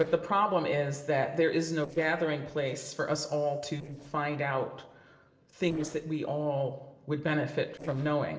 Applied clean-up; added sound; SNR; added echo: neural separator model SepFormer DNS4.